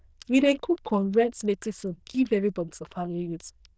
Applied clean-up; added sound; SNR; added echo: neural diffusion model UNIVERSE++.